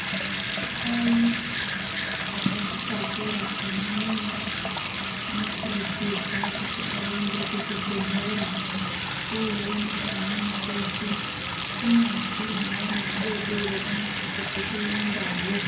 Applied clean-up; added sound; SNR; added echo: none; Bathtub (filling or washing) / Sink (filling or washing) / Water tap, faucet; -1 dB; reverberation time 0.9 s.